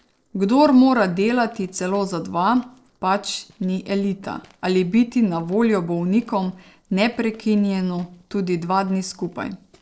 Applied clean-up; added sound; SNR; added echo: neural separator model SepFormer DNS4.